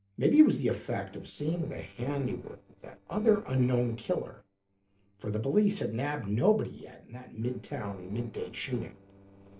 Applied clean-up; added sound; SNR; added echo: neural separator model SepFormer DNS4.